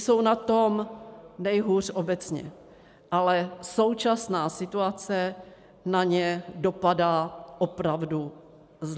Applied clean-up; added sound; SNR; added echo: none; none; none; none.